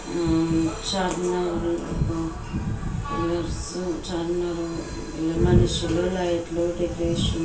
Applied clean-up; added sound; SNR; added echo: none; none; none; reverberation time 0.3 s.